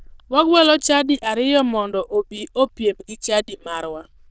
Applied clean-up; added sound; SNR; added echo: neural diffusion model UNIVERSE++.